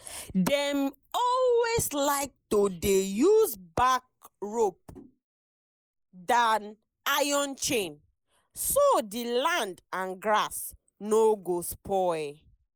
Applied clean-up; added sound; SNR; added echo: neural mask model Resemble Enhance denoiser.